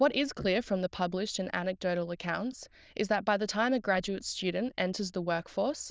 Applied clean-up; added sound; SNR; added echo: neural diffusion model UNIVERSE++.